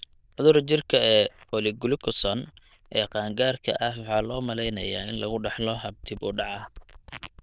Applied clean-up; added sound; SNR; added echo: neural diffusion model UNIVERSE++.